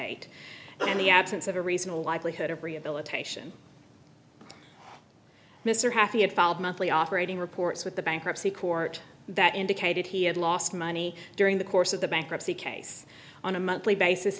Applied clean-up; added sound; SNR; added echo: none; none; none; none.